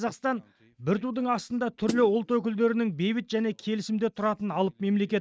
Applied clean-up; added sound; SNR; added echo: neural mask model RNNoise.